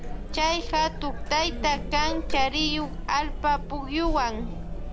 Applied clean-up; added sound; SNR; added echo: none; Chatter; 3 dB; none.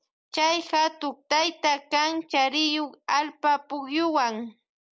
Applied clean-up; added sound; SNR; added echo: none; none; none; none.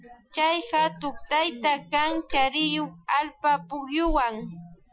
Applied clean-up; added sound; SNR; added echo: classical method Wiener filter.